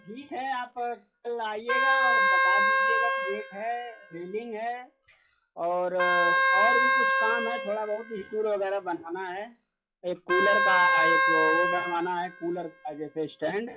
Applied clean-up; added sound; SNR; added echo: classical method log-MMSE.